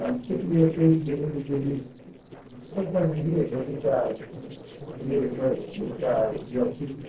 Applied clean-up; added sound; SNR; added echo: neural separator model SepFormer DNS4.